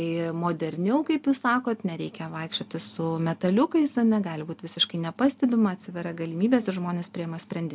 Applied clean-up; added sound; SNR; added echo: none; none; none; none.